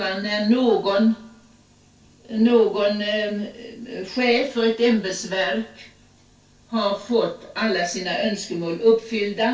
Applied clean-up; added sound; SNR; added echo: none; none; none; reverberation time 0.2 s.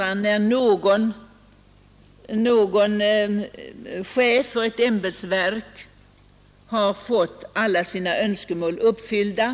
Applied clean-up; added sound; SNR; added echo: none; none; none; none.